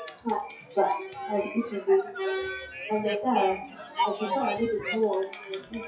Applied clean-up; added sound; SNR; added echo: classical method WPE with log-MMSE.